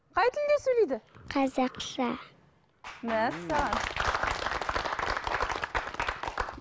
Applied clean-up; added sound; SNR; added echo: none; none; none; none.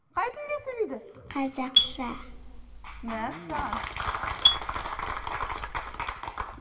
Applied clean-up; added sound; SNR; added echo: none; Marimba, xylophone; -4 dB; reverberation time 1.3 s.